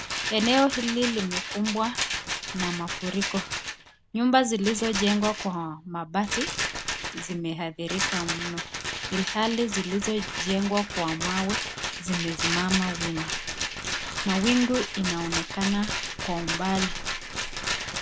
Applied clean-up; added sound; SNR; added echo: none; Rattle; 3 dB; none.